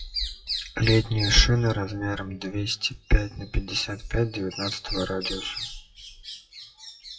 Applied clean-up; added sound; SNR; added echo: classical method WPE with log-MMSE.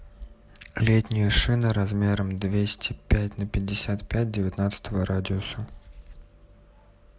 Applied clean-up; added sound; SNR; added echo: none; none; none; none.